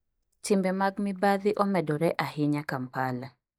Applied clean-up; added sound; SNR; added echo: neural mask model DeepFilterNet 3.